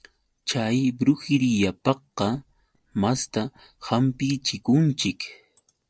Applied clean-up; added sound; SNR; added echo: neural separator model SepFormer DNS4.